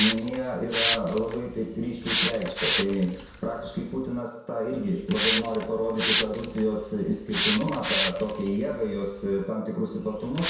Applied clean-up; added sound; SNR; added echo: none; Hiss; -1 dB; reverberation time 0.7 s.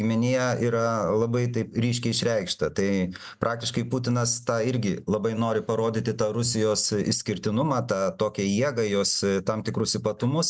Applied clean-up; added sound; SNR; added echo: none; none; none; none.